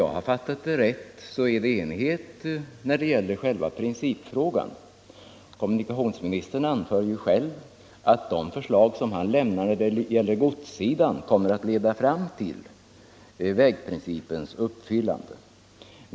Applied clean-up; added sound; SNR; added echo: none; none; none; none.